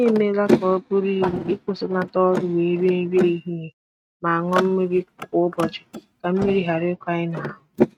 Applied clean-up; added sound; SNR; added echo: neural mask model RNNoise.